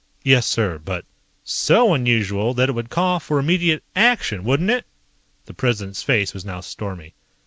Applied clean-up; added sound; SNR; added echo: none; none; none; none.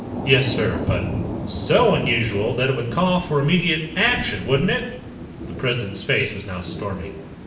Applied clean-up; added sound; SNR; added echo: none; Thunder / Rain; 8 dB; reverberation time 0.7 s.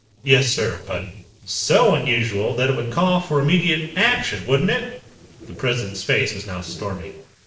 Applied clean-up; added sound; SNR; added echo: neural separator model SepFormer DNS4.